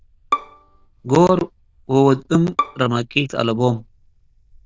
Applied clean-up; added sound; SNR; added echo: neural diffusion model UNIVERSE++.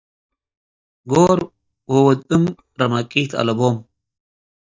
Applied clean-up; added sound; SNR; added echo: neural mask model DeepFilterNet 3.